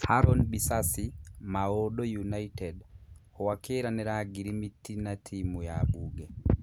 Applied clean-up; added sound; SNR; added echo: none; none; none; none.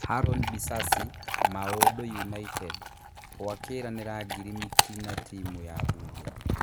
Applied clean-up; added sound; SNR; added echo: none; Chewing, mastication / Dog; -2 dB; none.